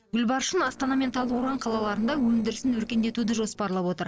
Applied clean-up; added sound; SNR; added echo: neural separator model SepFormer DNS4.